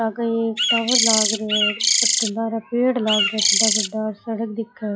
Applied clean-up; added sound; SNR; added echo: classical method log-MMSE.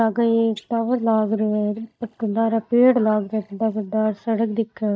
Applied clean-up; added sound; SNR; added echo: neural mask model DeepFilterNet 3.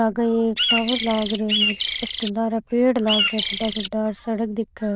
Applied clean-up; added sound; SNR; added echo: neural diffusion model UNIVERSE++.